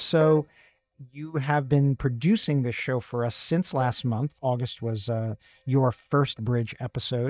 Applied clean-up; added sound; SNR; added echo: neural mask model DeepFilterNet 3.